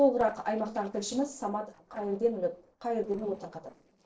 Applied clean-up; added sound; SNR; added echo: neural separator model SepFormer DNS4.